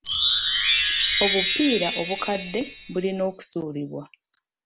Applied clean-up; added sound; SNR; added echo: none; Chime; -4 dB; none.